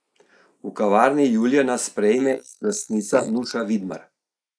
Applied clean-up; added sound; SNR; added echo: neural mask model Resemble Enhance denoiser.